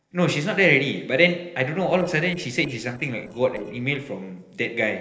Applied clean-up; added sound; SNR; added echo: neural separator model SepFormer DNS4.